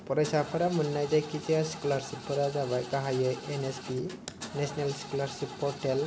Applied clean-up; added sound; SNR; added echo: none; Engine starting / Car; 14 dB; none.